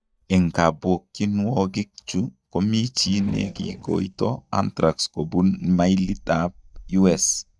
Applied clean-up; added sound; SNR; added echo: neural mask model DeepFilterNet 3.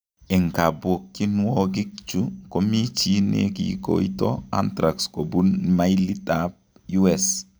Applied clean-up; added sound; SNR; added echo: none; none; none; none.